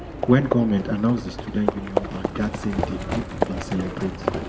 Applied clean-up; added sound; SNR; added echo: none; Livestock, farm animals, working animals; 3 dB; reverberation time 1.0 s.